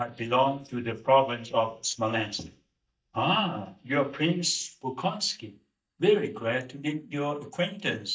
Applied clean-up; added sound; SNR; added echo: neural mask model DeepFilterNet 3.